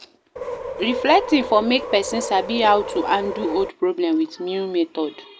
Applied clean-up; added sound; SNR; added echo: none; Subway, metro, underground; 8 dB; none.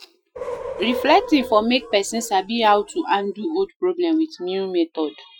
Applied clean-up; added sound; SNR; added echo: classical method Wiener filter.